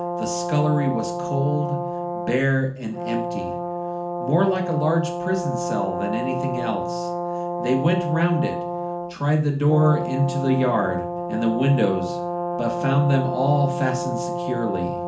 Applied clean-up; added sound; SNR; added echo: none; Brass instrument; 4 dB; reverberation time 0.4 s.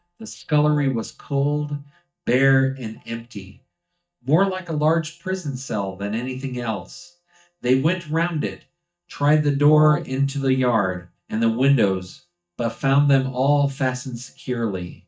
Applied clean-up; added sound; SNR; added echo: neural mask model DeepFilterNet 3.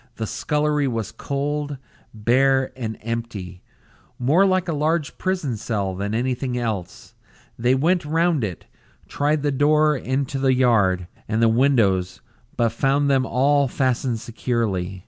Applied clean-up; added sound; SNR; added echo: none; none; none; none.